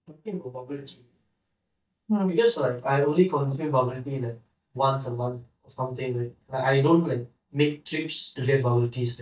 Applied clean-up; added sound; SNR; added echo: neural mask model DeepFilterNet 3.